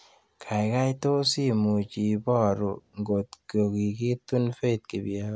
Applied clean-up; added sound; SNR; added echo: none; none; none; none.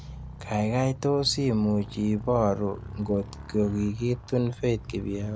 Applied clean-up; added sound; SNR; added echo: none; Motorcycle + Bass guitar; 13 dB; none.